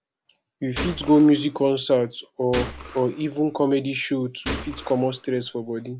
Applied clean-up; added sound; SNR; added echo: none; Gunshot, gunfire; 12 dB; none.